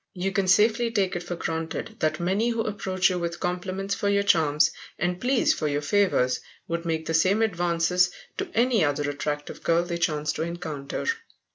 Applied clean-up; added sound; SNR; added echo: none; none; none; none.